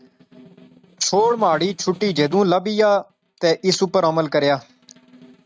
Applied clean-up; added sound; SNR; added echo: neural mask model RNNoise.